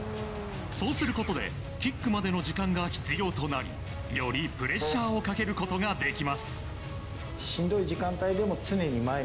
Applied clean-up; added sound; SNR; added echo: none; Wind instrument, woodwind instrument; 7 dB; none.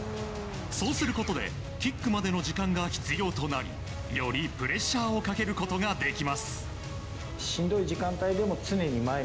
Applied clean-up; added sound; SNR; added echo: none; none; none; none.